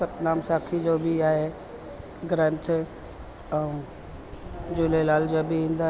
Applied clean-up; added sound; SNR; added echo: none; none; none; none.